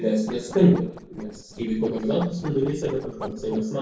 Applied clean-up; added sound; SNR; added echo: neural separator model SepFormer DNS4.